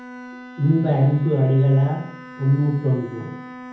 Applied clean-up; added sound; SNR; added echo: none; Bowed string instrument; 18 dB; reverberation time 0.7 s.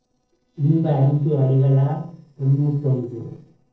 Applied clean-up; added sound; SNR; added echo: neural separator model SepFormer DNS4.